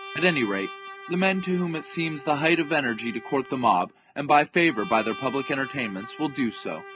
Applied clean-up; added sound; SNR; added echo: none; Trumpet; 16 dB; none.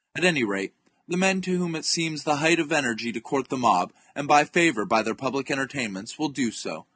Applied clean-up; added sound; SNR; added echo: none; none; none; none.